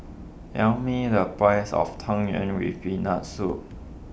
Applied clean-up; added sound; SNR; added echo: none; none; none; none.